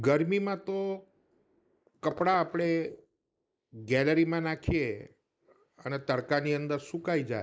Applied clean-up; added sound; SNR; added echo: neural mask model Resemble Enhance denoiser.